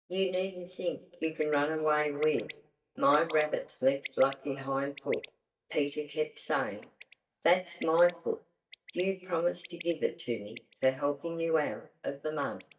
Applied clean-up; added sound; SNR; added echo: neural mask model DeepFilterNet 3.